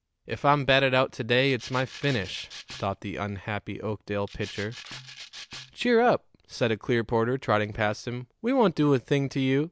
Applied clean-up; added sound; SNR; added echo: none; Rattle (instrument); 17 dB; none.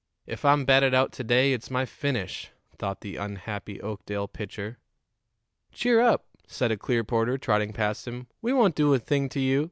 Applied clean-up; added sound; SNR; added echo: none; none; none; none.